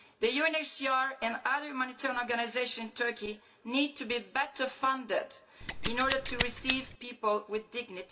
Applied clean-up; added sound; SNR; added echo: none; Scissors; -4 dB; reverberation time 0.2 s.